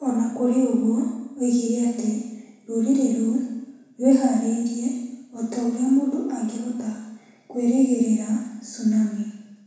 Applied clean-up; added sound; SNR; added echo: none; none; none; reverberation time 1.0 s.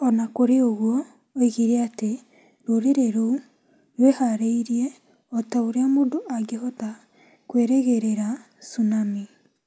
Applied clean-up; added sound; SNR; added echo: none; none; none; none.